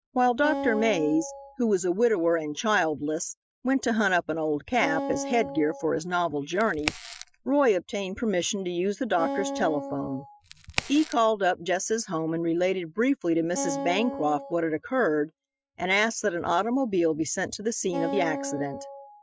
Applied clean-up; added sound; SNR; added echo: classical method Wiener filter.